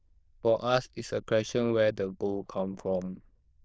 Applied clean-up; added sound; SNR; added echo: neural diffusion model UNIVERSE++.